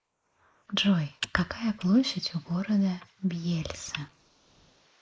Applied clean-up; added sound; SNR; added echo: neural mask model Resemble Enhance denoiser.